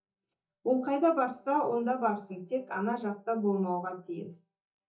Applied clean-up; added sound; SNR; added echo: neural mask model DeepFilterNet 3.